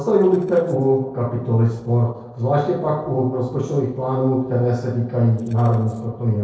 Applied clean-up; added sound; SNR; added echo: neural separator model SepFormer DNS4.